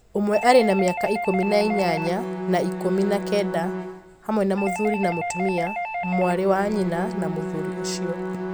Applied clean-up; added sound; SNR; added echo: none; Doorbell + Bowed string instrument; 6 dB; none.